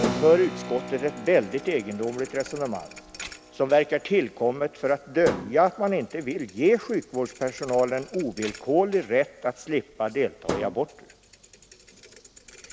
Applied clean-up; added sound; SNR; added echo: none; Thump, thud + Keyboard (musical); 12 dB; none.